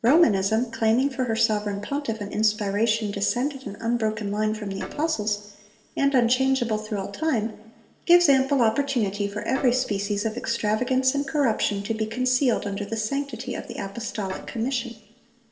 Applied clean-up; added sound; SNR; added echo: neural separator model SepFormer DNS4.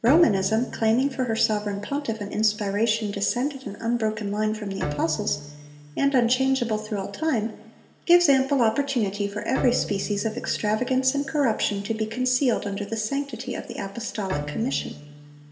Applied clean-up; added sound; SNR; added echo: none; Bowed string instrument; 14 dB; reverberation time 1.1 s.